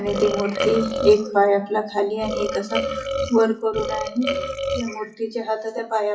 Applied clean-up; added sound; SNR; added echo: classical method WPE with log-MMSE.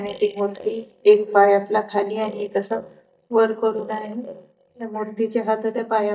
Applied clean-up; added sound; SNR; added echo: neural mask model DeepFilterNet 3.